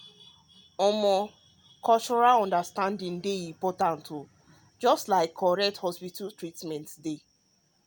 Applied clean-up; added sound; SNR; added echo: none; none; none; none.